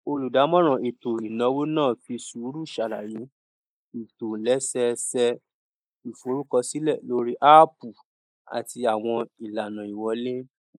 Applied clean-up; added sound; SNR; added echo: neural mask model Resemble Enhance denoiser.